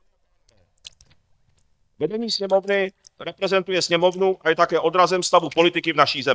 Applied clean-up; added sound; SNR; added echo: neural mask model DeepFilterNet 3.